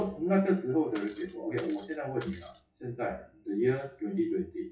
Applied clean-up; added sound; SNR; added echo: classical method WPE with log-MMSE.